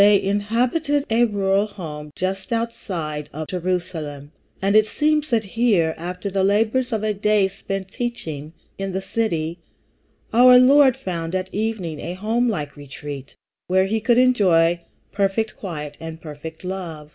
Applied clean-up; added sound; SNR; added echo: none; none; none; none.